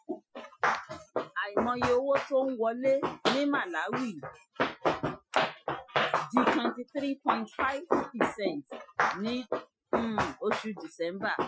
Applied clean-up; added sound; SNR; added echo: classical method Wiener filter.